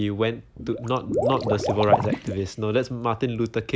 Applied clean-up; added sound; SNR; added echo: none; Liquid; 3 dB; none.